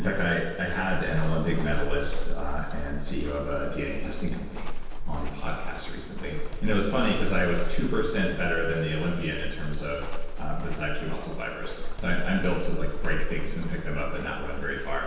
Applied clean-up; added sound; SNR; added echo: none; Walk, footsteps; -3 dB; reverberation time 1.2 s.